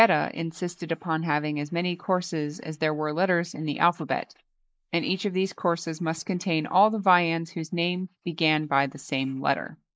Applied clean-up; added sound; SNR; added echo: neural mask model Resemble Enhance denoiser.